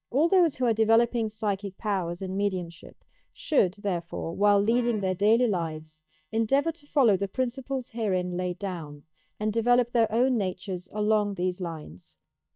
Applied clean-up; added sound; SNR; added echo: neural mask model DeepFilterNet 3.